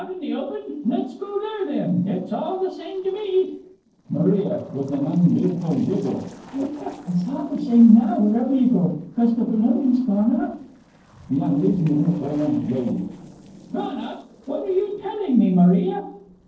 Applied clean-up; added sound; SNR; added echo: neural separator model SepFormer DNS4.